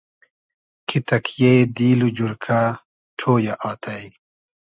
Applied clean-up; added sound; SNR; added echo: none; none; none; none.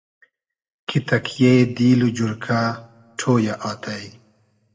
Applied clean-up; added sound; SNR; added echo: none; none; none; reverberation time 0.6 s.